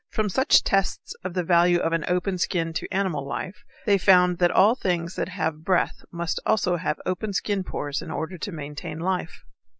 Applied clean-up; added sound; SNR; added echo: none; none; none; none.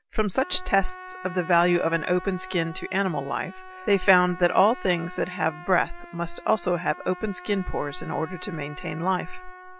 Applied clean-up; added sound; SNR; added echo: none; Trumpet; 17 dB; none.